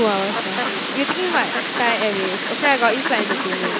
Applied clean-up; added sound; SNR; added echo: none; Fowl; 1 dB; none.